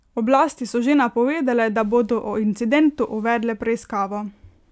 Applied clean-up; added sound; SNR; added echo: none; none; none; none.